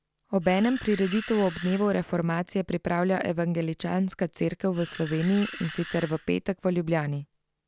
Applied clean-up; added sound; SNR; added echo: none; Animal; 14 dB; none.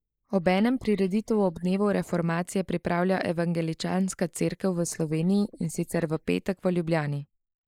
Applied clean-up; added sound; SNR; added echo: neural mask model Resemble Enhance denoiser.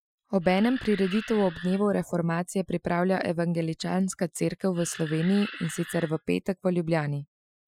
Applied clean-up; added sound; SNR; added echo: classical method Wiener filter.